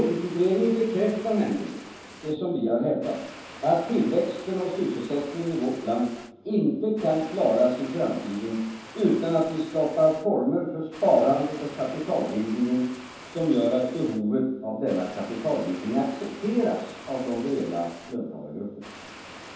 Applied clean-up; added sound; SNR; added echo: none; Water; 18 dB; reverberation time 0.9 s.